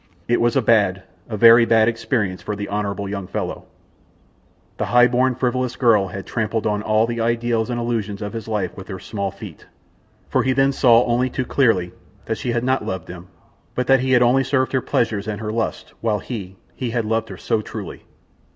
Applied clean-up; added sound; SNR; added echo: none; none; none; none.